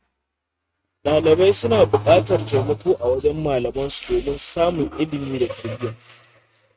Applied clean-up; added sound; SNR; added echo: neural mask model RNNoise.